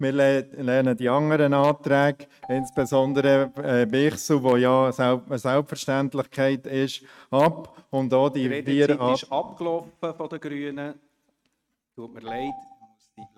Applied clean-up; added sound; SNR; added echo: neural mask model RNNoise.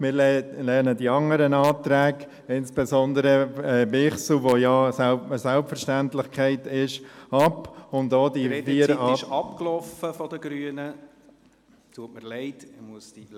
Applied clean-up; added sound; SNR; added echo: none; none; none; none.